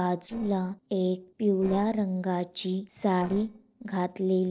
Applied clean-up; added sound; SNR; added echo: neural separator model SepFormer DNS4.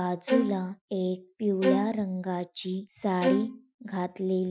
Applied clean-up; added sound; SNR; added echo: classical method Wiener filter.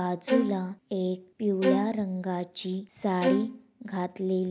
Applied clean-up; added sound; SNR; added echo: none; Bowed string instrument; 2 dB; none.